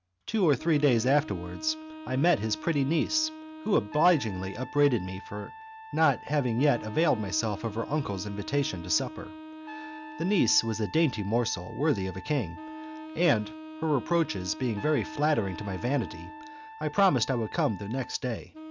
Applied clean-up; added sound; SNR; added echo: none; Trumpet + Wind instrument, woodwind instrument; 14 dB; none.